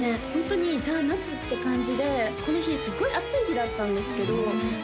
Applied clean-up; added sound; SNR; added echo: none; Wind instrument, woodwind instrument; 8 dB; none.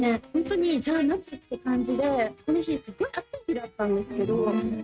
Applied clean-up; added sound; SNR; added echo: neural mask model RNNoise.